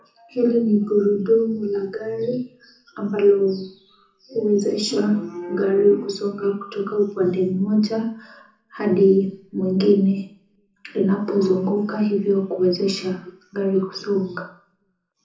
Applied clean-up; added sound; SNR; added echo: none; none; none; reverberation time 0.5 s.